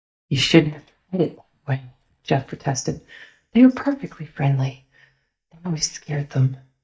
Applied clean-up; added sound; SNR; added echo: neural mask model DeepFilterNet 3.